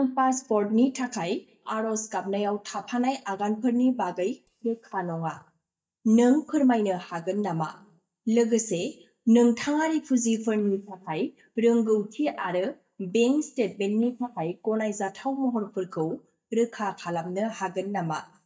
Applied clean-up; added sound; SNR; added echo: neural mask model DeepFilterNet 3.